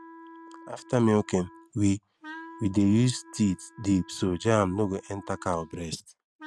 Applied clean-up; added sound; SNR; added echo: neural mask model RNNoise.